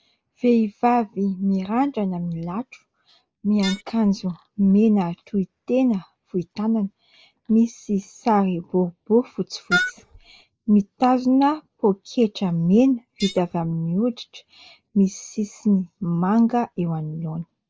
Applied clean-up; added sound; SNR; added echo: neural mask model Resemble Enhance denoiser.